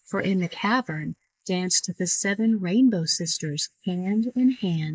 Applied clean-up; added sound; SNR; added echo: neural mask model Resemble Enhance denoiser.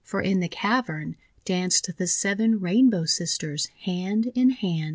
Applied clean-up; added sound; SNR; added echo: none; none; none; none.